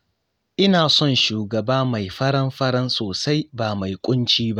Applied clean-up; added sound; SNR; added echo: none; none; none; none.